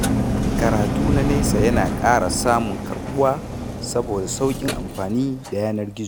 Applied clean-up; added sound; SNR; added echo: none; Engine; 1 dB; none.